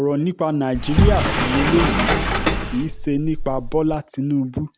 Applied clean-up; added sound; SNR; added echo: none; Sliding door; -2 dB; none.